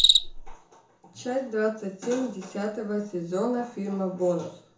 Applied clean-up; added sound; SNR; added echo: none; Cricket; 1 dB; reverberation time 0.6 s.